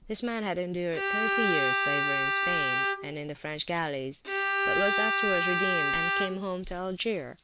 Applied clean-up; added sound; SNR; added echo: none; Bowed string instrument; -3 dB; none.